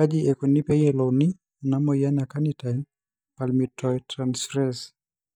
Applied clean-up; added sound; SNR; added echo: neural mask model DeepFilterNet 3.